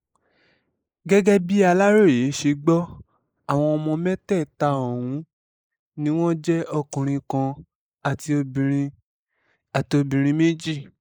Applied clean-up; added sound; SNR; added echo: neural mask model Resemble Enhance denoiser.